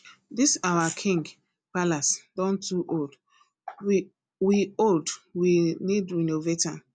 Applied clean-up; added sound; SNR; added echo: none; none; none; none.